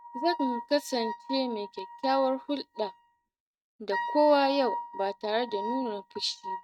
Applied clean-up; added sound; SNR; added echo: neural mask model RNNoise.